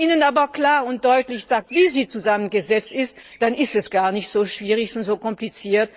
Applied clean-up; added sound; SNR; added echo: neural mask model Resemble Enhance denoiser.